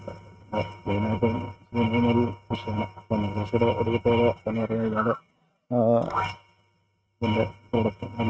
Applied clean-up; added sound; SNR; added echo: neural mask model RNNoise.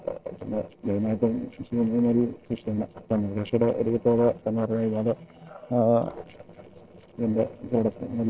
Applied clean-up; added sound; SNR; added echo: neural separator model SepFormer DNS4.